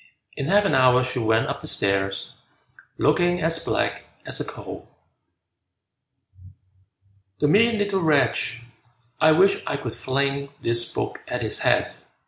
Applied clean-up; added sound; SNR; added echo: none; none; none; none.